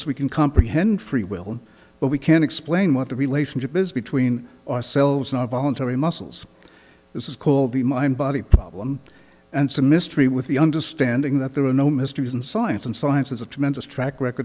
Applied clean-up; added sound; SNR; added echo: none; none; none; none.